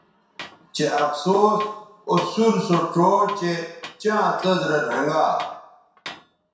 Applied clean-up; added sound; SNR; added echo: none; Tools; 20 dB; reverberation time 0.7 s.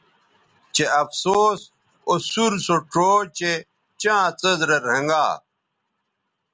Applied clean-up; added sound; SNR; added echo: none; none; none; none.